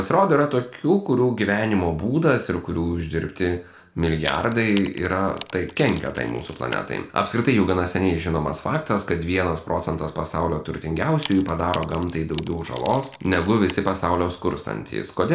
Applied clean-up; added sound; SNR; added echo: none; Wood; 16 dB; reverberation time 0.4 s.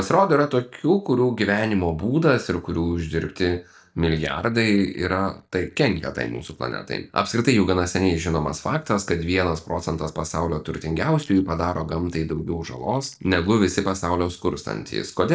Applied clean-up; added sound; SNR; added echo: neural mask model DeepFilterNet 3.